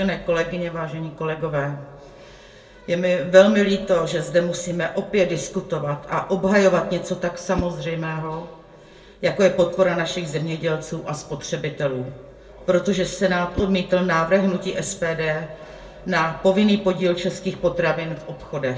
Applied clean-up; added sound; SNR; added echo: none; Whoosh, swoosh, swish; 16 dB; reverberation time 0.3 s.